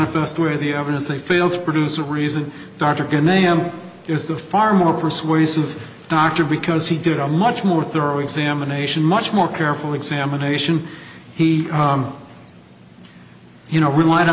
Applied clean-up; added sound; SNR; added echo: none; none; none; none.